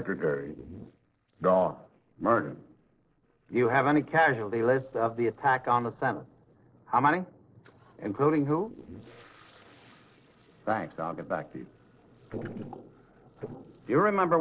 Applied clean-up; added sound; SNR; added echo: neural separator model SepFormer DNS4.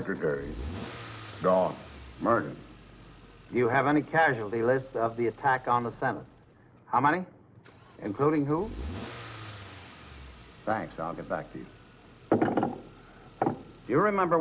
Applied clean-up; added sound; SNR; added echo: none; Engine starting / Accelerating, revving, vroom / Car; 17 dB; none.